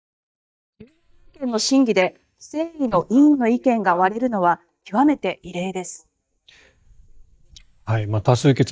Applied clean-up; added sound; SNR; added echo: neural mask model DeepFilterNet 3.